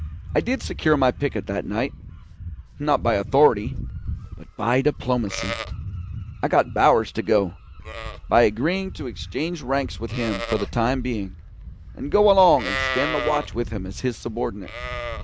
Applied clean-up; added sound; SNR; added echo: none; Livestock, farm animals, working animals; 9 dB; none.